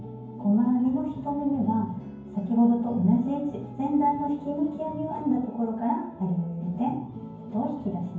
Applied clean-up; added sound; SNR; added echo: none; none; none; reverberation time 0.9 s.